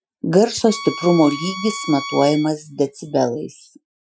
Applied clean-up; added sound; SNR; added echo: classical method Wiener filter.